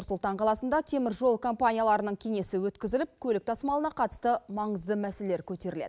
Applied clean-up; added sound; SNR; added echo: none; none; none; none.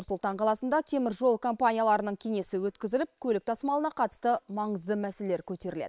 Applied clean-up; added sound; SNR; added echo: neural separator model SepFormer WHAM!.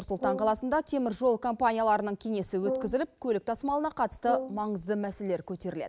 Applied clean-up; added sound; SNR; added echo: none; Brass instrument; 10 dB; none.